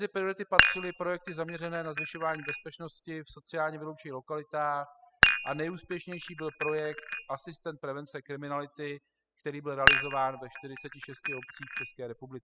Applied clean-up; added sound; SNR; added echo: classical method spectral subtraction.